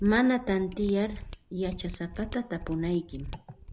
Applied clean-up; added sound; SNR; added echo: none; Mechanisms; 13 dB; none.